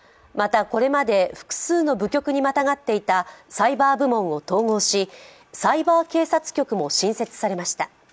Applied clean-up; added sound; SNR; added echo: none; none; none; none.